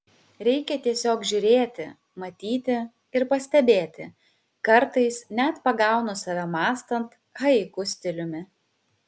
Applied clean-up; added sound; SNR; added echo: none; none; none; none.